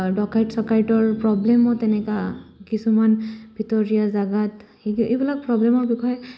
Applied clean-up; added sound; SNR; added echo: none; none; none; none.